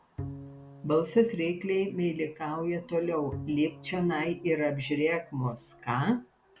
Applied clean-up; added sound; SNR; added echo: none; Bowed string instrument; 17 dB; none.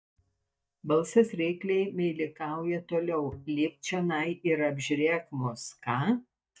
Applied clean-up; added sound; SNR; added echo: neural mask model DeepFilterNet 3.